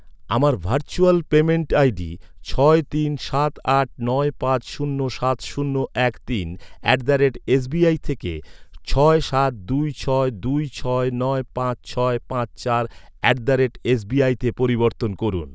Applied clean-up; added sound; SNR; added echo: none; none; none; none.